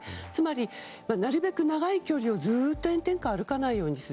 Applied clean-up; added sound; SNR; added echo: none; none; none; none.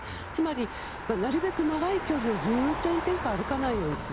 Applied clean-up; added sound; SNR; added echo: none; Motor vehicle (road); 6 dB; none.